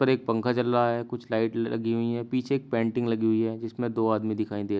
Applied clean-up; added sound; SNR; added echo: none; none; none; none.